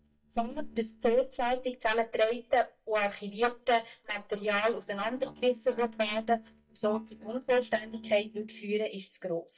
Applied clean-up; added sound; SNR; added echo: neural mask model DeepFilterNet 3.